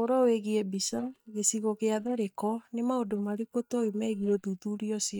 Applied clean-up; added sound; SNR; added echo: neural mask model DeepFilterNet 3.